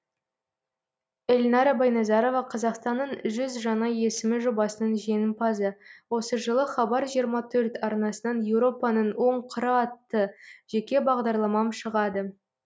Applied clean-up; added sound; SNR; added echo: none; none; none; none.